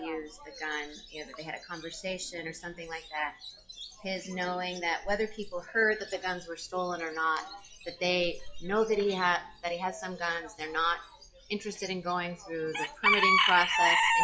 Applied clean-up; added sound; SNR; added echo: classical method log-MMSE.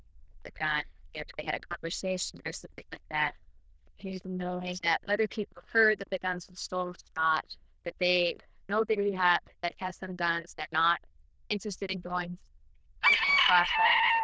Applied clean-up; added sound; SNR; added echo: neural diffusion model UNIVERSE++.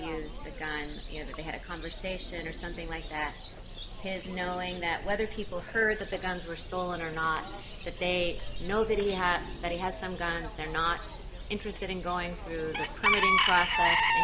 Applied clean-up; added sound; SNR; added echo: none; Bird / Chicken, rooster; 2 dB; none.